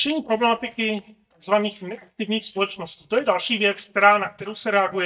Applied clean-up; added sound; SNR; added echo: neural mask model DeepFilterNet 3.